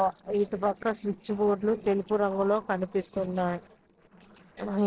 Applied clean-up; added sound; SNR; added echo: neural separator model SepFormer DNS4.